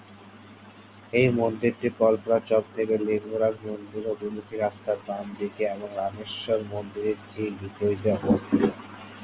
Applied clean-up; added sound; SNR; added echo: none; none; none; none.